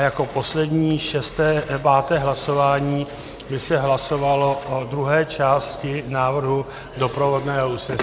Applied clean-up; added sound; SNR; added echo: none; Telephone; 20 dB; none.